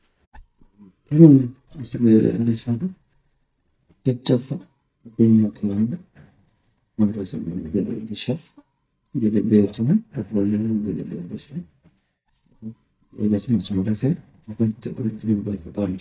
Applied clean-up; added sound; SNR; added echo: neural mask model DeepFilterNet 3.